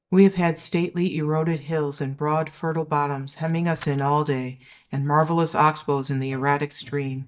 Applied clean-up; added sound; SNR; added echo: neural mask model DeepFilterNet 3.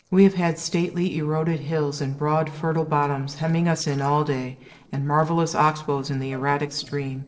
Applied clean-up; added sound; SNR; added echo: neural separator model SepFormer DNS4.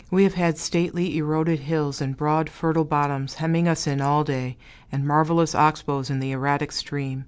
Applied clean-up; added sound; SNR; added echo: none; none; none; none.